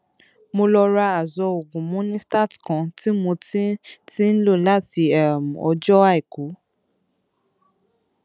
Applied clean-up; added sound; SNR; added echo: none; none; none; none.